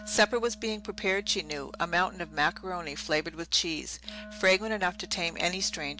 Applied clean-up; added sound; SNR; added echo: none; Wind instrument, woodwind instrument; 19 dB; none.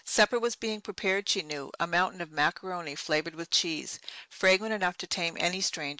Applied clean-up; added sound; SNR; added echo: neural mask model Resemble Enhance denoiser.